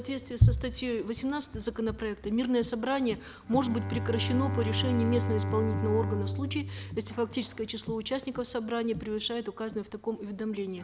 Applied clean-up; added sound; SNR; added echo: none; Bowed string instrument; 6 dB; none.